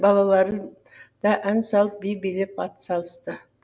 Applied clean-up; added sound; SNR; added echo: none; none; none; none.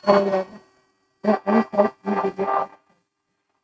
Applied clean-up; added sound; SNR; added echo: neural mask model RNNoise.